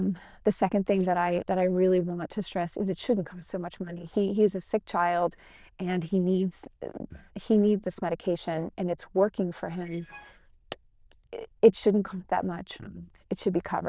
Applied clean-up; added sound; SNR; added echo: neural diffusion model UNIVERSE++.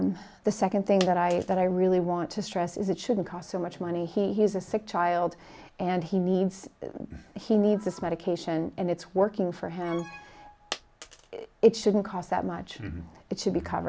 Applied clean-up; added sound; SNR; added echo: none; Coin (dropping) + Alarm; 17 dB; none.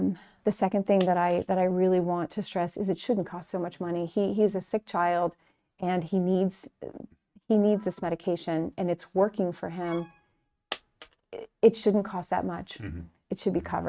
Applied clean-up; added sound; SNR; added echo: neural mask model RNNoise.